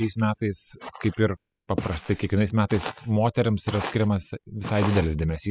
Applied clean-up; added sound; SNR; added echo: classical method spectral subtraction.